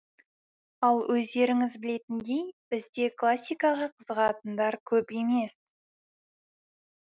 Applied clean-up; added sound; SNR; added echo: none; none; none; none.